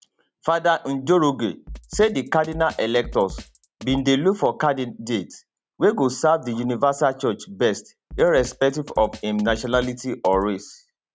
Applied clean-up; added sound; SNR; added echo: none; Drum kit; 19 dB; none.